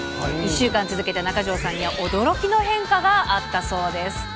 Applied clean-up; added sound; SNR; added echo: none; Keyboard (musical); 18 dB; none.